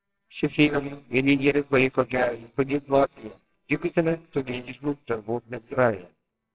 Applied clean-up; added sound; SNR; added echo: neural separator model SepFormer WHAMR!.